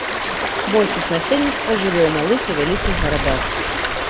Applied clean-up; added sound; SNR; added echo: none; Stream; 1 dB; none.